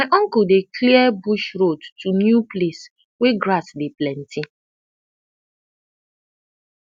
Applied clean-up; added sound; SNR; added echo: none; none; none; none.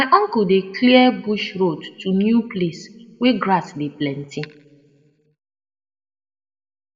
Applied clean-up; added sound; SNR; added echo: none; none; none; reverberation time 1.6 s.